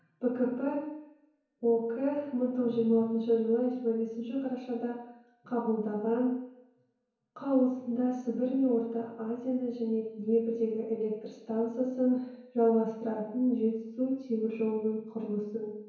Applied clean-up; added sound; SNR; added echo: none; none; none; reverberation time 1.0 s.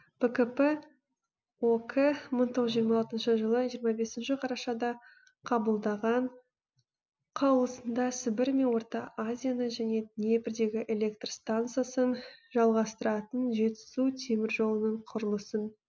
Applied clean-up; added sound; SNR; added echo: none; none; none; none.